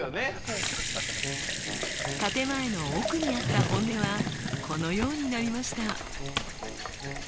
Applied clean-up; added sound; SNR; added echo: none; Sink (filling or washing) / Water tap, faucet / Liquid + Skateboard; 0 dB; none.